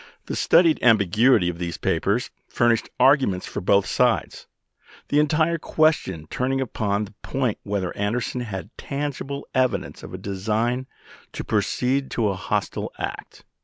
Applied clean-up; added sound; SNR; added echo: none; none; none; none.